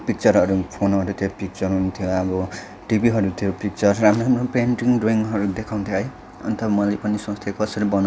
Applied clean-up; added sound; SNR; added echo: none; none; none; none.